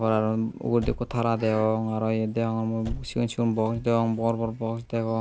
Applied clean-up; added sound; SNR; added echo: none; Slam / Car; 13 dB; none.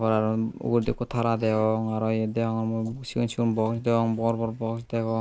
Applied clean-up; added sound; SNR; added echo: neural mask model Resemble Enhance denoiser.